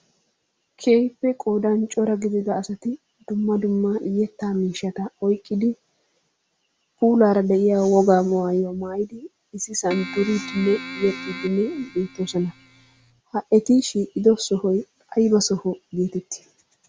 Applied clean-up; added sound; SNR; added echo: none; Keyboard (musical); 13 dB; none.